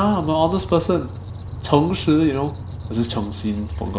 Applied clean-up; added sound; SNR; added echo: none; Squeak + Microwave oven; 10 dB; none.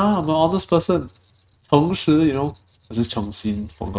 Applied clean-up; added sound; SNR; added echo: neural mask model RNNoise.